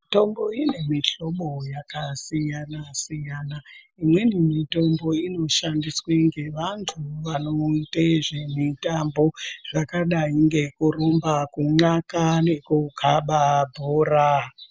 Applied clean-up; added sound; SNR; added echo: none; Tap; 18 dB; none.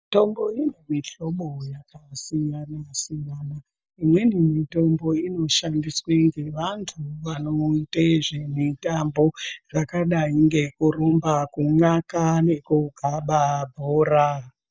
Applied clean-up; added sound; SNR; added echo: neural mask model DeepFilterNet 3.